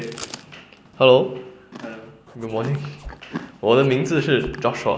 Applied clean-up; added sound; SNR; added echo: none; Zipper (clothing) + Chewing, mastication; 17 dB; none.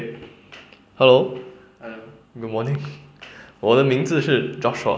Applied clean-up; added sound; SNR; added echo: none; none; none; none.